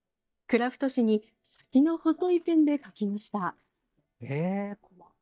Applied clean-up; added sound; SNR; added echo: neural mask model DeepFilterNet 3.